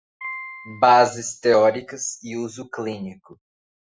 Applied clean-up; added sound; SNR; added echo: classical method Wiener filter.